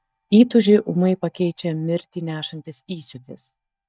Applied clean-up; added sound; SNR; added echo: neural mask model DeepFilterNet 3.